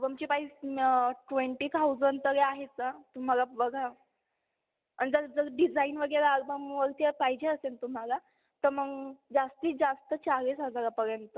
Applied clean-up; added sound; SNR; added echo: none; none; none; none.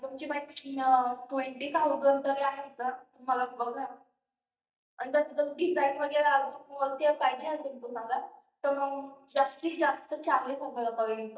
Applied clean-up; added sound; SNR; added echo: neural mask model DeepFilterNet 3.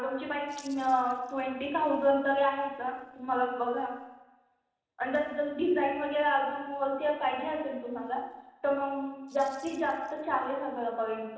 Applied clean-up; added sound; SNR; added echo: neural separator model SepFormer DNS4.